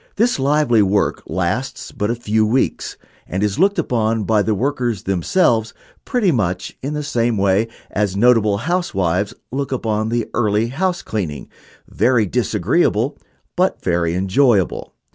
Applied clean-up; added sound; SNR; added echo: none; none; none; none.